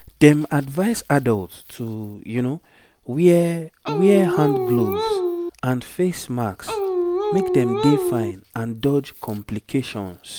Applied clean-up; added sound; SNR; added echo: none; Dog; 0 dB; none.